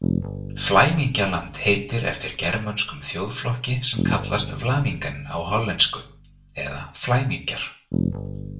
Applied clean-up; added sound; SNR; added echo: none; Bass guitar; 8 dB; reverberation time 0.3 s.